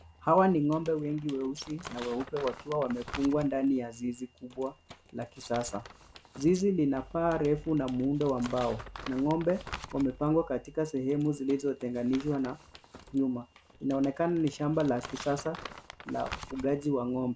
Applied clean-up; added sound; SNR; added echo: none; Crumpling, crinkling; 17 dB; none.